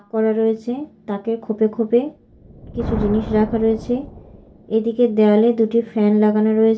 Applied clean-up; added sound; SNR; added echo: none; Thunder; 16 dB; reverberation time 0.2 s.